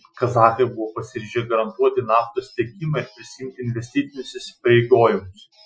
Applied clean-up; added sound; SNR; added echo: classical method Wiener filter.